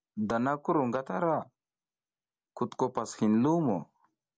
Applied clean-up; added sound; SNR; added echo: none; none; none; none.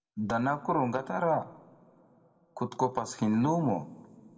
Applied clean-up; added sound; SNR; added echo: none; none; none; reverberation time 1.6 s.